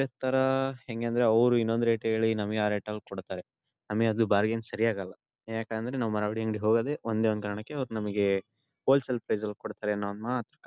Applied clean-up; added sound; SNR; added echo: none; none; none; none.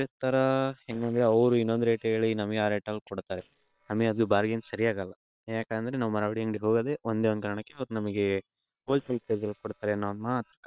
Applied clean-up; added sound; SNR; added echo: neural separator model SepFormer WHAM!.